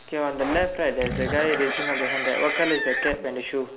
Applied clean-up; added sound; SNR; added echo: none; Livestock, farm animals, working animals; 3 dB; none.